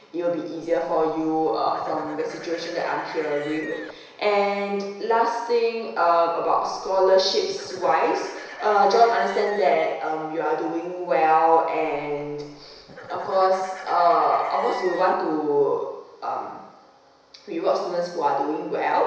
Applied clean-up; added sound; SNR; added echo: none; Livestock, farm animals, working animals; 18 dB; reverberation time 1.0 s.